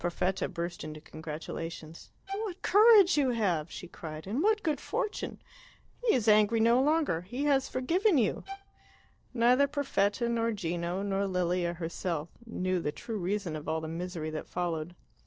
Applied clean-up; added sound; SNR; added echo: neural separator model SepFormer DNS4.